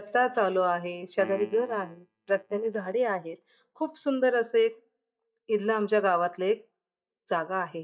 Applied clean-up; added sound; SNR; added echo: neural mask model DeepFilterNet 3.